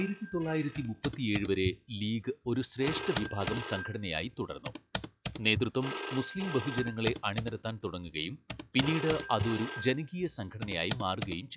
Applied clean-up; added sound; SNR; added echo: classical method log-MMSE.